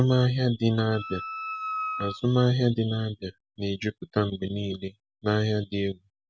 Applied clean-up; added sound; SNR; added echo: none; Wind instrument, woodwind instrument; 8 dB; none.